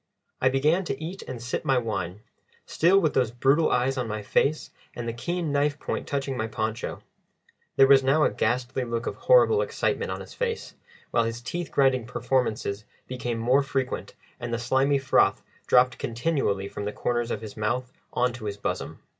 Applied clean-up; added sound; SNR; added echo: none; none; none; none.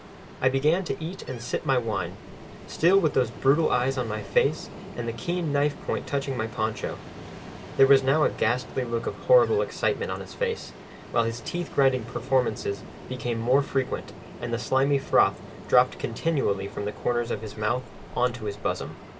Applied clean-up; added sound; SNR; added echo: none; Ocean; 15 dB; none.